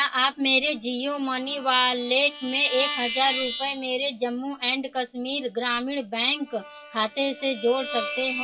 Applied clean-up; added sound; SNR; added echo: classical method WPE with log-MMSE.